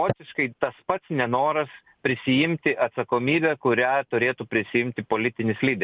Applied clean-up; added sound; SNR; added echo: none; none; none; none.